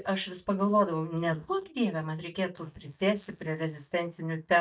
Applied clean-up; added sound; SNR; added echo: neural mask model DeepFilterNet 3.